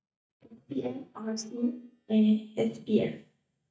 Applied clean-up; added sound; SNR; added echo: neural mask model DeepFilterNet 3.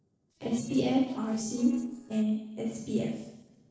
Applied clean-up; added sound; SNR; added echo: neural separator model SepFormer DNS4.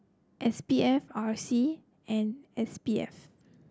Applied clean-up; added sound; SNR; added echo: none; none; none; none.